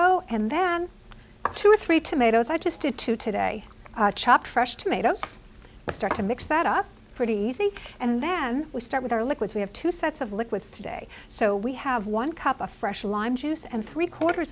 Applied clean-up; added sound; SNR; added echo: none; none; none; none.